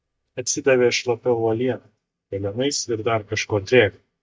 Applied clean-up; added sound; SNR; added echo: neural mask model DeepFilterNet 3.